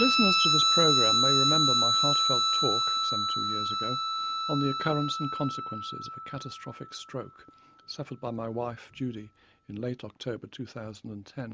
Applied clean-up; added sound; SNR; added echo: none; Guitar; -5 dB; none.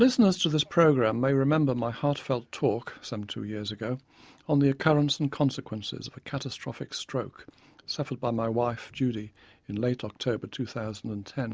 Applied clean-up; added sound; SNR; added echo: none; none; none; none.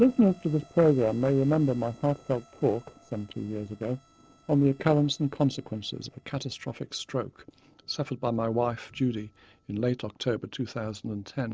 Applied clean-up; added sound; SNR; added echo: neural separator model SepFormer DNS4.